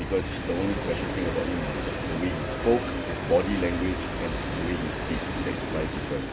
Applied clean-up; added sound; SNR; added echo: none; Train; 1 dB; none.